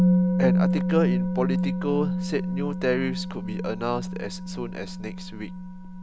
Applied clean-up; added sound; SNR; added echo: none; Musical instrument; -4 dB; none.